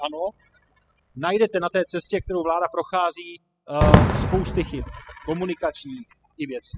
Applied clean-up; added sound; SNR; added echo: classical method spectral subtraction.